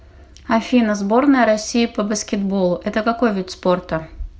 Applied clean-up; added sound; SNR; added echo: none; none; none; none.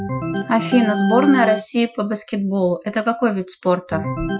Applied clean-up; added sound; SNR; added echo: classical method Wiener filter.